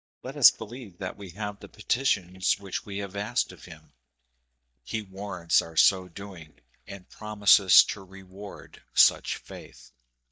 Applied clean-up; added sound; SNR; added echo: neural mask model DeepFilterNet 3.